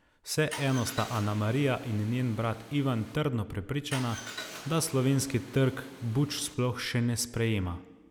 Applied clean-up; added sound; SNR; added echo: none; Car; 14 dB; none.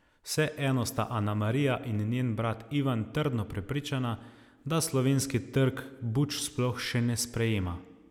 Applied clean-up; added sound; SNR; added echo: none; none; none; none.